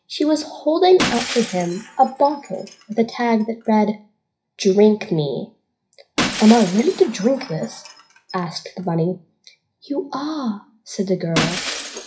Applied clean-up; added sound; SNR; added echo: classical method WPE with log-MMSE.